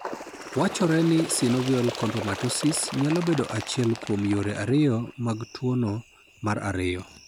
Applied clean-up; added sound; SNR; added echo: none; Bird; 12 dB; none.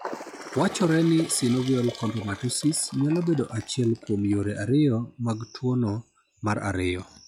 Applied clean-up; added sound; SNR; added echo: classical method log-MMSE.